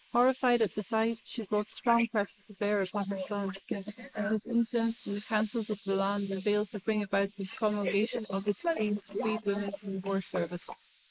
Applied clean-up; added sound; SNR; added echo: neural mask model Resemble Enhance denoiser.